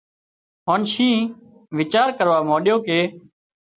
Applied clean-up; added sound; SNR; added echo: none; none; none; none.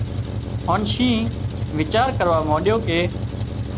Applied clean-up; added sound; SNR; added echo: none; Truck; 3 dB; none.